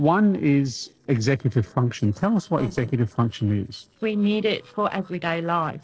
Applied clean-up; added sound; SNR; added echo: neural separator model SepFormer DNS4.